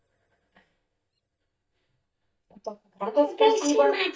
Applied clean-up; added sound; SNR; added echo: neural mask model DeepFilterNet 3.